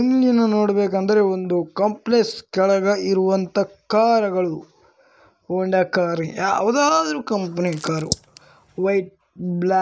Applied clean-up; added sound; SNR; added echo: neural mask model Resemble Enhance denoiser.